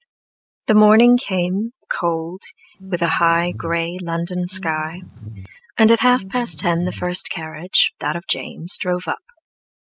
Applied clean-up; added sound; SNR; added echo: none; Bass guitar; 15 dB; none.